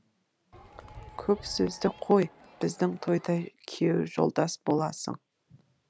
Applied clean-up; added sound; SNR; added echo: none; Crowd; 19 dB; none.